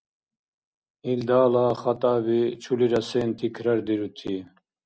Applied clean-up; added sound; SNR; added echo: none; none; none; none.